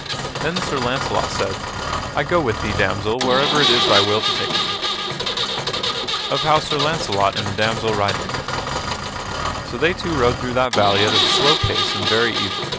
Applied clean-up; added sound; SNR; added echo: none; Engine; 0 dB; none.